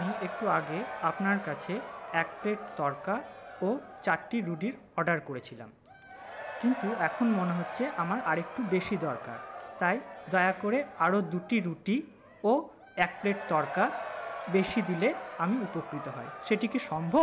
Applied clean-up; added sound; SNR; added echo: none; Crowd / Cheering; 11 dB; none.